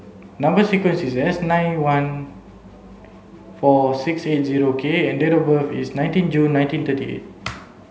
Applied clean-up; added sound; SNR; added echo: none; none; none; none.